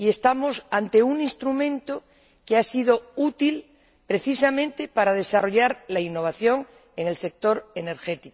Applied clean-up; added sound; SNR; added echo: none; none; none; none.